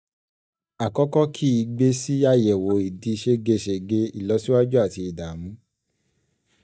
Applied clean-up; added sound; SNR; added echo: neural mask model DeepFilterNet 3.